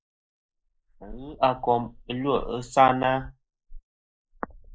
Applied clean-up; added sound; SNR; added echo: neural mask model Resemble Enhance denoiser.